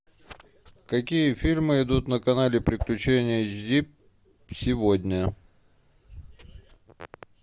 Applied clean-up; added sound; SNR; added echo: none; Whoosh, swoosh, swish; 7 dB; none.